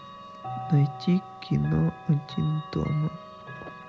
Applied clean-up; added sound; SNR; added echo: none; Chime / Clock; 13 dB; none.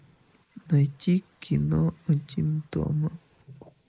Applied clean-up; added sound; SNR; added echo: neural mask model Resemble Enhance denoiser.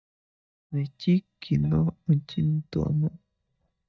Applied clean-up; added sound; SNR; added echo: neural mask model DeepFilterNet 3.